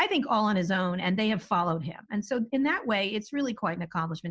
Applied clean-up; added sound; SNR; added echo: none; none; none; none.